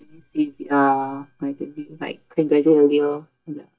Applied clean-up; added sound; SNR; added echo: neural mask model DeepFilterNet 3.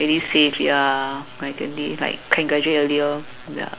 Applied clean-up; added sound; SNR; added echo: none; none; none; none.